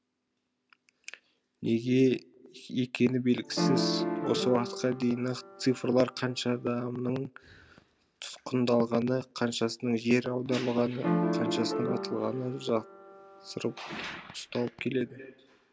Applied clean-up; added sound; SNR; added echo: none; Piano; 3 dB; none.